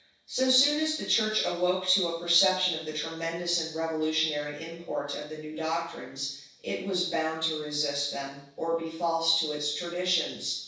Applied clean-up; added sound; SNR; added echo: none; none; none; reverberation time 0.7 s.